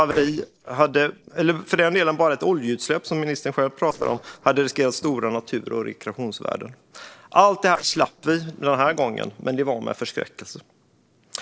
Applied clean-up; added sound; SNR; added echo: neural separator model SepFormer DNS4.